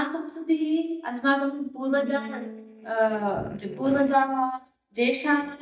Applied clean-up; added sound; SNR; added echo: neural mask model DeepFilterNet 3.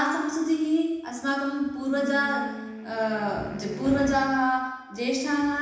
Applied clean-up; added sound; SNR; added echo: none; Wind instrument, woodwind instrument; 13 dB; reverberation time 1.1 s.